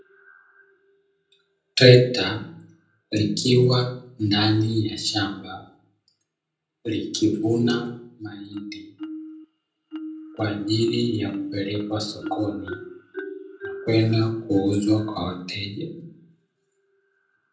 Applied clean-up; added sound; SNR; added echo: none; Marimba, xylophone; 16 dB; reverberation time 0.6 s.